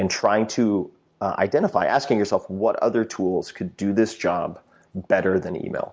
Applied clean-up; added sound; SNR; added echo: none; none; none; none.